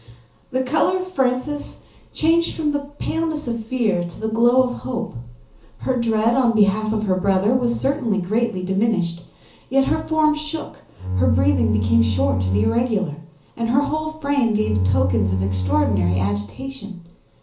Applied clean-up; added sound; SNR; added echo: none; Bowed string instrument; 1 dB; reverberation time 0.8 s.